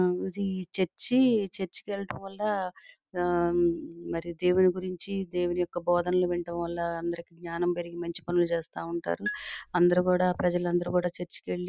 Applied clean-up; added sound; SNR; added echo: none; Marimba, xylophone; 14 dB; none.